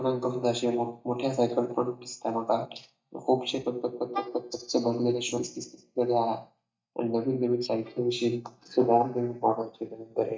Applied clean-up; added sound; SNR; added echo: neural mask model DeepFilterNet 3.